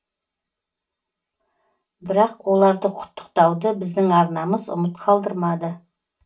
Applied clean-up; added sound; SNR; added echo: none; none; none; reverberation time 0.2 s.